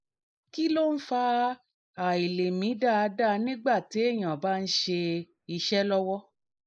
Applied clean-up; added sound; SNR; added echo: neural mask model Resemble Enhance denoiser.